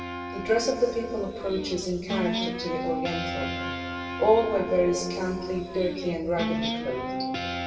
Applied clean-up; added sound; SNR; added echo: none; Guitar; 5 dB; reverberation time 2.7 s.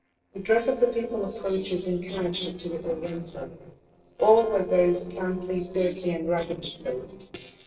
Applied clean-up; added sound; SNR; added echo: neural separator model SepFormer DNS4.